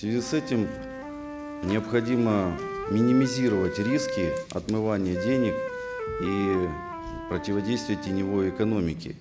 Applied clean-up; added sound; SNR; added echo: none; Wind instrument, woodwind instrument; 8 dB; none.